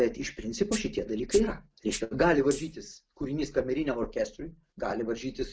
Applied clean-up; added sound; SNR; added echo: none; Rattle (instrument); 16 dB; none.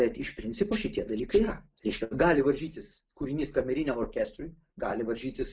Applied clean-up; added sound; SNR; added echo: neural mask model Resemble Enhance denoiser.